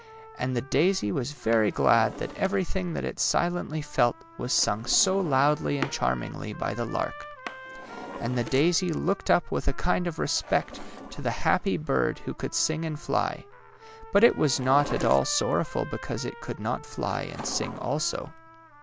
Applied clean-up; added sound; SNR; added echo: none; Drawer open or close + Trumpet; 16 dB; none.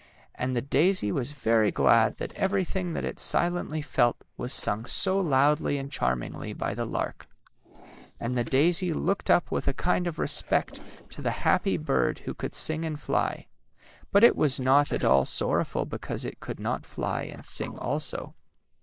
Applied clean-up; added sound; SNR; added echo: neural mask model Resemble Enhance denoiser.